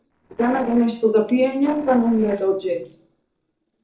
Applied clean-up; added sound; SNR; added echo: neural separator model SepFormer DNS4.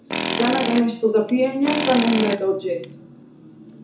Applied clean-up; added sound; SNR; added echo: none; Tools; 4 dB; reverberation time 0.7 s.